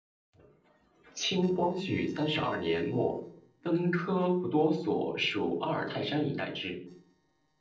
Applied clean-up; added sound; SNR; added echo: neural separator model SepFormer DNS4.